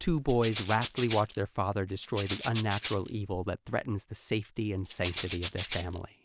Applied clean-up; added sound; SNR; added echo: none; Rattle (instrument); 6 dB; none.